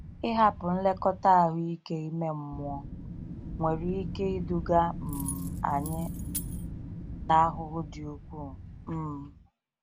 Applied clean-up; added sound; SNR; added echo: none; Keys jangling + Wind; 9 dB; none.